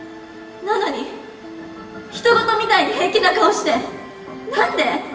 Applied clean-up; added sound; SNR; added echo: none; none; none; reverberation time 1.1 s.